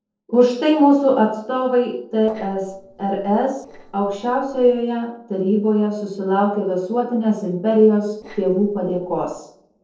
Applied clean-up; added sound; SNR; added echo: neural separator model SepFormer DNS4.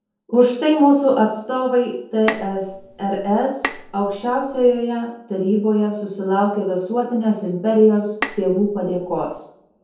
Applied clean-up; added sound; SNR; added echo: none; Bowed string instrument; 12 dB; reverberation time 0.7 s.